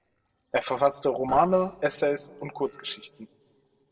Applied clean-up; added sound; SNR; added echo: neural separator model SepFormer DNS4.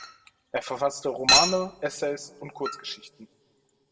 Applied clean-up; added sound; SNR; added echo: none; Chink, clink; 0 dB; reverberation time 1.4 s.